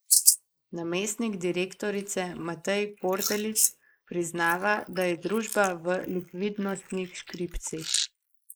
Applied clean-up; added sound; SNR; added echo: neural mask model Resemble Enhance denoiser.